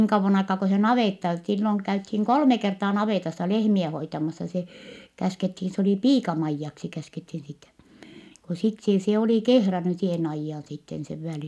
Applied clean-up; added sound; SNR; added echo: none; none; none; none.